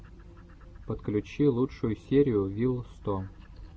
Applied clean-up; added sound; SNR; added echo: none; none; none; none.